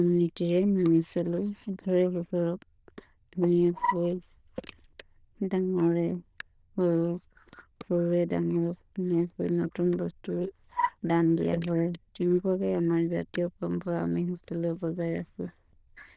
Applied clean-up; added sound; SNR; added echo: neural diffusion model UNIVERSE++.